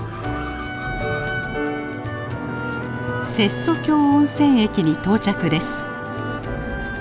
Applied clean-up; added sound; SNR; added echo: none; Bowed string instrument + Thunder / Rain; 13 dB; none.